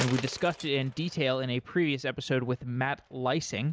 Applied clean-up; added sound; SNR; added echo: none; Coin (dropping); 15 dB; none.